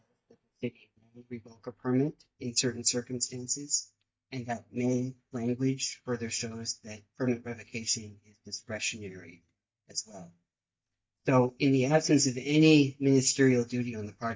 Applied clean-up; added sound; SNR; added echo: neural mask model DeepFilterNet 3.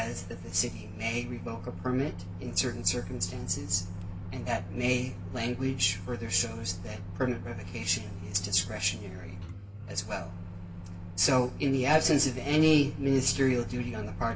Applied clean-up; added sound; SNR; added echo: none; Microwave oven; 8 dB; reverberation time 0.2 s.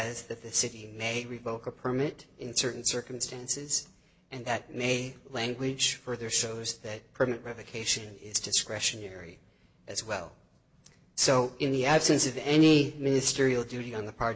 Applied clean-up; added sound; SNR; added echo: none; none; none; none.